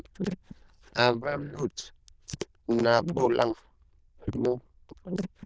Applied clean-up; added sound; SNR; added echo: neural diffusion model UNIVERSE++.